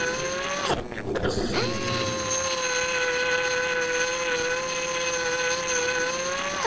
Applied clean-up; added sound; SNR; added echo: neural separator model SepFormer DNS4.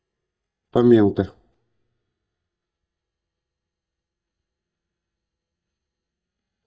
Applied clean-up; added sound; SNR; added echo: neural mask model DeepFilterNet 3.